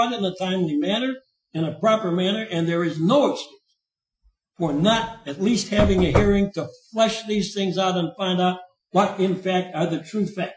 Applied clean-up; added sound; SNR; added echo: classical method Wiener filter.